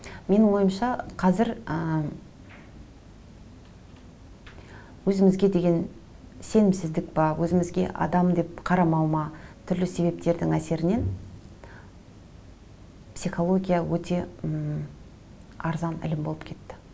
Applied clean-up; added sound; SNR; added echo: none; none; none; none.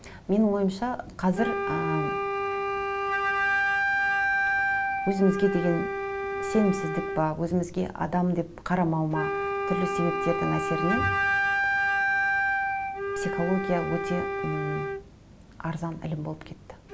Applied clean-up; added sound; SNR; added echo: none; Wind instrument, woodwind instrument; -1 dB; none.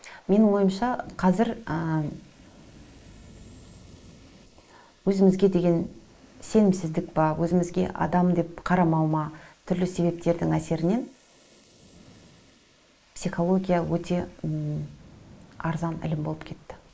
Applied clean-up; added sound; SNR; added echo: neural mask model Resemble Enhance denoiser.